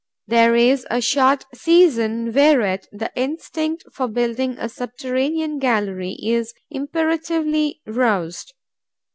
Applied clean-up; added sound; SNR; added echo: none; none; none; none.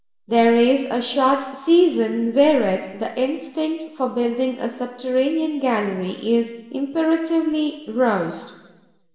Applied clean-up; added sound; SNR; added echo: none; none; none; reverberation time 1.2 s.